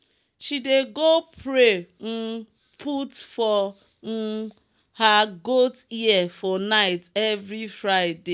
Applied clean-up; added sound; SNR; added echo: none; none; none; none.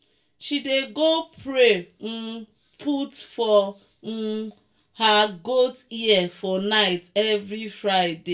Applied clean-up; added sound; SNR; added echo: none; none; none; reverberation time 0.2 s.